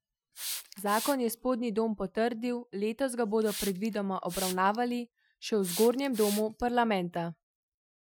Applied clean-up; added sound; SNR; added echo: classical method Wiener filter.